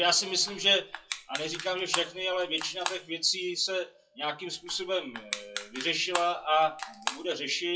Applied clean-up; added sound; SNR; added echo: classical method WPE with log-MMSE.